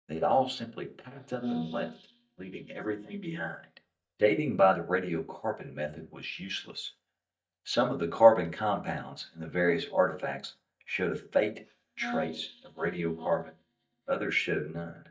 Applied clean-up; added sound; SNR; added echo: neural mask model DeepFilterNet 3.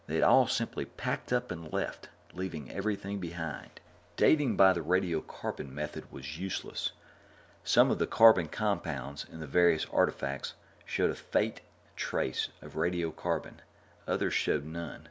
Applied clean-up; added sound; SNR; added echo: none; none; none; none.